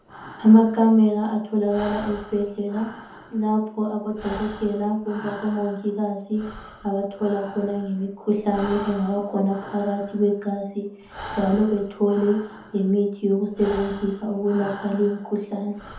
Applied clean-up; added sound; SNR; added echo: none; Breathing; 17 dB; reverberation time 0.6 s.